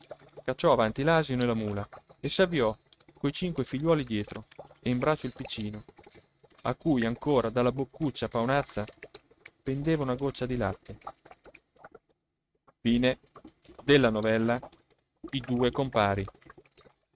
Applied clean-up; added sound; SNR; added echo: neural mask model RNNoise.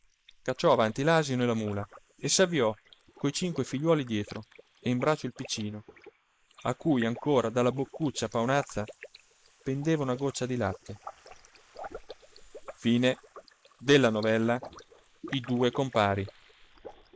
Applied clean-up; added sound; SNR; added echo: neural mask model Resemble Enhance denoiser.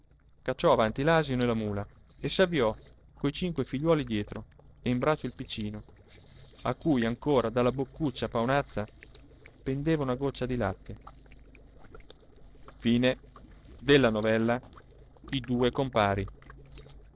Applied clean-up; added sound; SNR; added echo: neural separator model SepFormer DNS4.